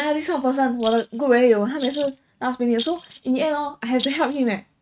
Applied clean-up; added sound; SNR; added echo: neural mask model RNNoise.